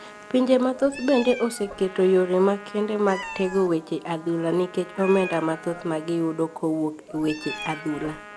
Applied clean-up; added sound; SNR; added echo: none; Trumpet + Meow; 15 dB; none.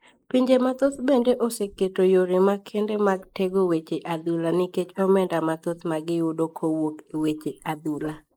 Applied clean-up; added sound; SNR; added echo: neural mask model Resemble Enhance denoiser.